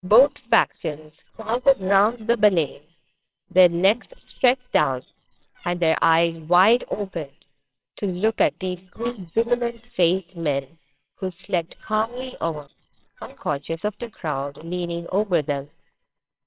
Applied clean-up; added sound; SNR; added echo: neural separator model SepFormer WHAMR!.